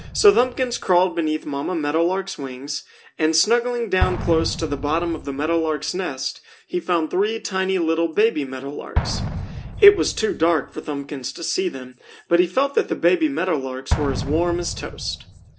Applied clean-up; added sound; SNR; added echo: none; Explosion; 10 dB; reverberation time 0.3 s.